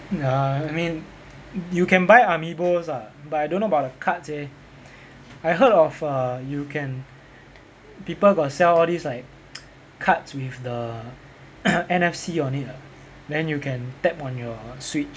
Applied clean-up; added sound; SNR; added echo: none; none; none; none.